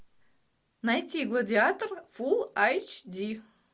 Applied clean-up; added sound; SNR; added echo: none; none; none; none.